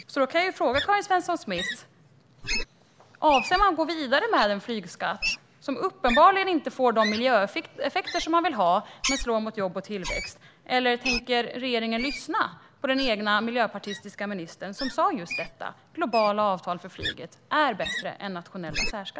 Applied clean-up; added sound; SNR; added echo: none; Wild animals; 10 dB; none.